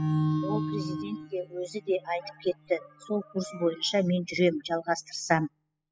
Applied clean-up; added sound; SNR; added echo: classical method spectral subtraction.